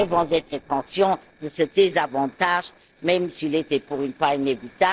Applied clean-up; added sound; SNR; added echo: neural separator model SepFormer DNS4.